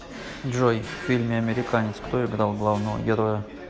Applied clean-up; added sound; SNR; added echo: none; Drawer open or close; 15 dB; none.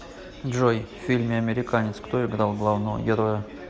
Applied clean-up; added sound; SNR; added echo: none; none; none; none.